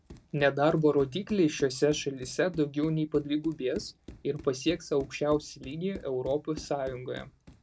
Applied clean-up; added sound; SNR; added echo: none; Run; 19 dB; none.